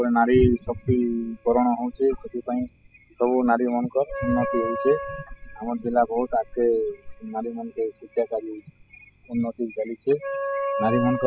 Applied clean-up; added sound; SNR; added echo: classical method spectral subtraction.